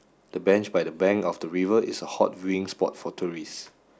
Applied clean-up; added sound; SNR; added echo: none; none; none; none.